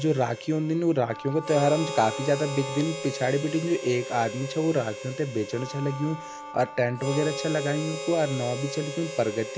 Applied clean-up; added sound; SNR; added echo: none; Bowed string instrument + Harmonica; 9 dB; none.